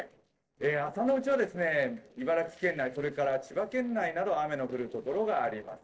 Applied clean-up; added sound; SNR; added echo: neural separator model SepFormer DNS4.